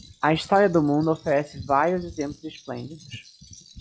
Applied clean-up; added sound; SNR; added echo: classical method log-MMSE.